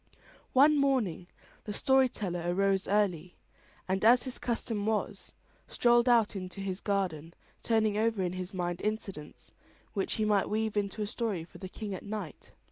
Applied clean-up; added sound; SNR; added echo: none; none; none; none.